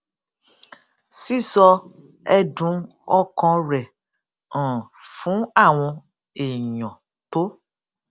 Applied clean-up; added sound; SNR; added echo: none; none; none; none.